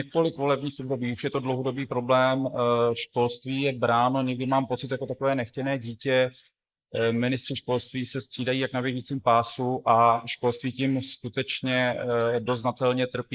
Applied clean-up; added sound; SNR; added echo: neural mask model Resemble Enhance denoiser.